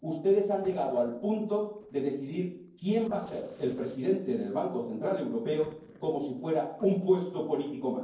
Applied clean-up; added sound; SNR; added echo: neural separator model SepFormer DNS4.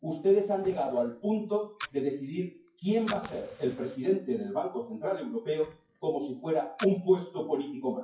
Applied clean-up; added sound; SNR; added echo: classical method WPE with log-MMSE.